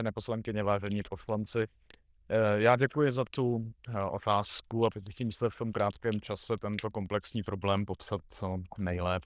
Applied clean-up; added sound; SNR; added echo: neural diffusion model UNIVERSE++.